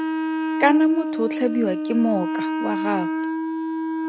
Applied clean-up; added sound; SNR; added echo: none; Wind instrument, woodwind instrument; 1 dB; none.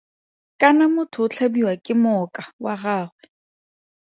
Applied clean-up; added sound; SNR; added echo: none; none; none; none.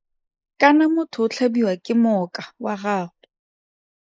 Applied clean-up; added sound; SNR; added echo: neural mask model Resemble Enhance denoiser.